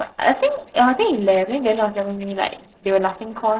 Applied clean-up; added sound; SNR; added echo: neural separator model SepFormer DNS4.